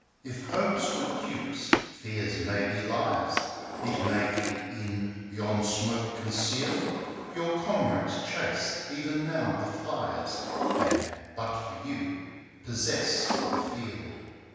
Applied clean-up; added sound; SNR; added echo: none; Drawer open or close; 4 dB; reverberation time 1.9 s.